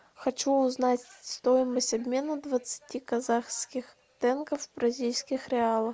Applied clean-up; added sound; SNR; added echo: none; none; none; none.